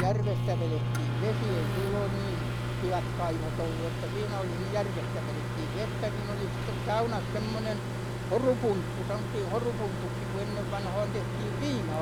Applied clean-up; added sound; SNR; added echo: none; Microwave oven; -2 dB; none.